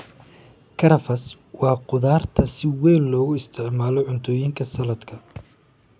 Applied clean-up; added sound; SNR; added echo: none; none; none; none.